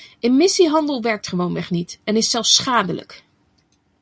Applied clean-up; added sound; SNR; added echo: none; none; none; none.